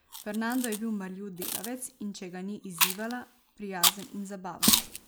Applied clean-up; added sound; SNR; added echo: none; Chewing, mastication; -4 dB; none.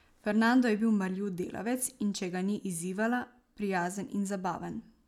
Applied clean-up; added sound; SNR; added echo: none; none; none; none.